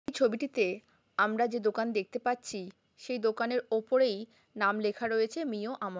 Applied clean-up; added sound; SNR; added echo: none; none; none; none.